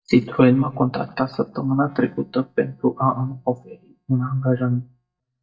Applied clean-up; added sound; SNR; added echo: neural mask model DeepFilterNet 3.